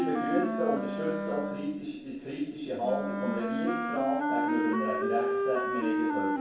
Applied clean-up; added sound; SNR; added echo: none; Wind instrument, woodwind instrument; -1 dB; reverberation time 0.7 s.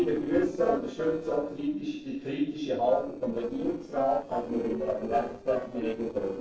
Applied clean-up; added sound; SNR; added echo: neural separator model SepFormer DNS4.